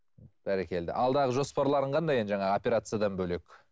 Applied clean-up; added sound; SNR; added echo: none; none; none; none.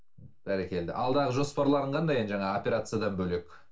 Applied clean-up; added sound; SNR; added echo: none; none; none; reverberation time 0.2 s.